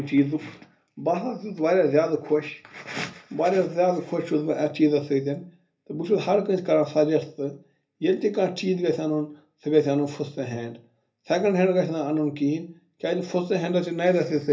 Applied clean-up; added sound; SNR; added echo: none; none; none; reverberation time 0.3 s.